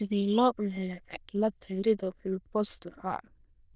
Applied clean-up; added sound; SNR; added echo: neural diffusion model UNIVERSE++.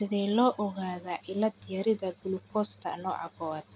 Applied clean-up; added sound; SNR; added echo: none; none; none; none.